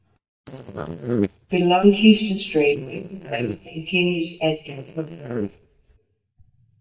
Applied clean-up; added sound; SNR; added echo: neural mask model DeepFilterNet 3.